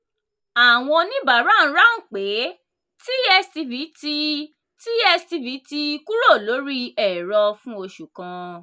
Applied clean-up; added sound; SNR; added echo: none; none; none; none.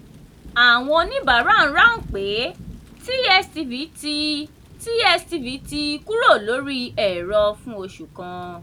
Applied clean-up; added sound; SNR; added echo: none; Thunder / Rain; 20 dB; none.